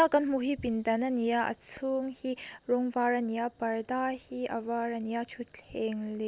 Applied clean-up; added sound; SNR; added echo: none; none; none; none.